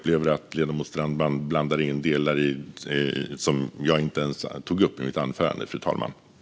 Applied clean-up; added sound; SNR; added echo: none; none; none; none.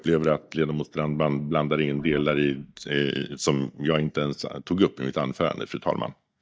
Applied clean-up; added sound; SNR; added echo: neural mask model DeepFilterNet 3.